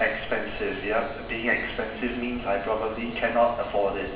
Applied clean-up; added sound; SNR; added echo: none; Mechanical fan; 13 dB; reverberation time 1.0 s.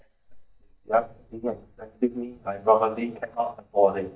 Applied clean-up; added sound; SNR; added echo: neural mask model DeepFilterNet 3.